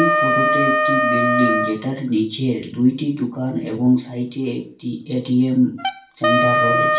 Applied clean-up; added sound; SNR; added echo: none; Wind instrument, woodwind instrument; 0 dB; reverberation time 0.4 s.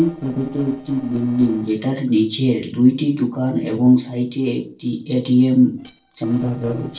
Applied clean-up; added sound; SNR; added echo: neural separator model SepFormer DNS4.